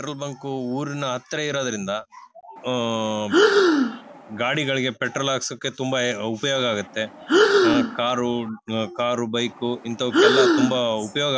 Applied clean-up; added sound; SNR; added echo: none; Breathing; -4 dB; none.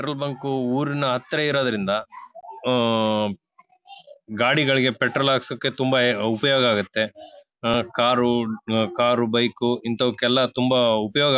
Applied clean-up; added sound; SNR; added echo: none; none; none; none.